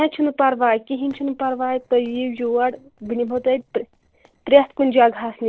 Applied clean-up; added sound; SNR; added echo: neural separator model SepFormer DNS4.